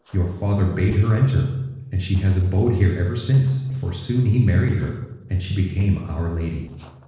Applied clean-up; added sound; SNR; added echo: neural separator model SepFormer DNS4.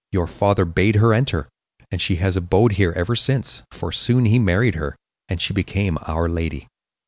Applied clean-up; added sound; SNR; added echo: none; none; none; none.